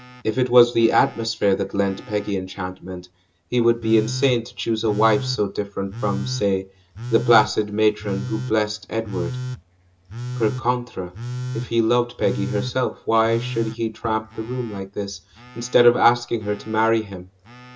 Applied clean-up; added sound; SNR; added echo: none; Telephone; 11 dB; reverberation time 0.2 s.